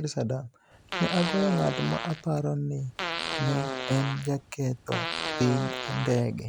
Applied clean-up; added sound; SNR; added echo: none; Fart; 5 dB; none.